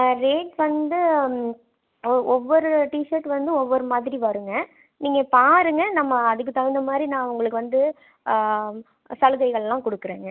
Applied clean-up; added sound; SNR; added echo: none; none; none; none.